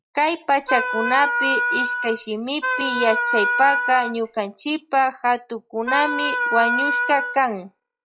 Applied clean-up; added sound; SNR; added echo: classical method log-MMSE.